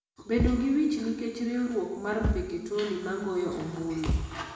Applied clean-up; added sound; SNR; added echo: none; Thump, thud; 5 dB; reverberation time 1.3 s.